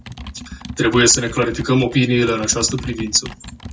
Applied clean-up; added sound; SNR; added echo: none; Computer keyboard; 14 dB; none.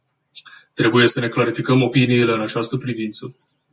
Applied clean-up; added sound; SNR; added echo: none; none; none; none.